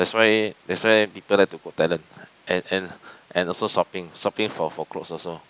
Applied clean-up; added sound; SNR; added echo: none; none; none; none.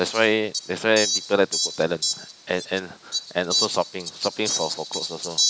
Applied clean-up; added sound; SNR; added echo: none; Fowl; 3 dB; none.